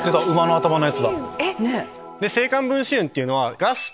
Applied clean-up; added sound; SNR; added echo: none; none; none; none.